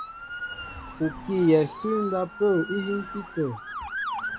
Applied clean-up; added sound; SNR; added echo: none; Motor vehicle (road) / Siren; 9 dB; none.